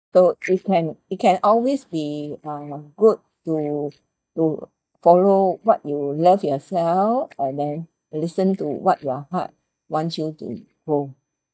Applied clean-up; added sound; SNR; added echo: neural mask model DeepFilterNet 3.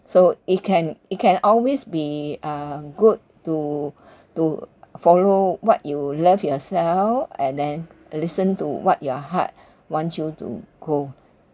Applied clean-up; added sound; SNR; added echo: none; none; none; none.